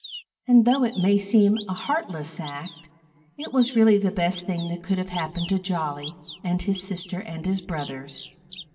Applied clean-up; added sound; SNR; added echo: none; Bird vocalization, bird call, bird song; 18 dB; reverberation time 2.3 s.